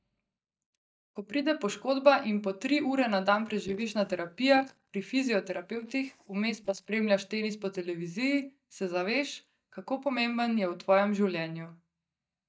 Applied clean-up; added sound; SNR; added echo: neural mask model DeepFilterNet 3.